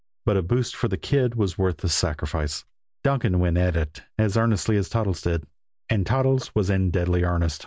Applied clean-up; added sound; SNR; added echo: none; none; none; none.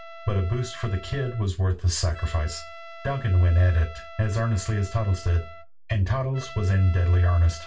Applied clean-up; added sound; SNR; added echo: none; Trumpet; 20 dB; reverberation time 0.2 s.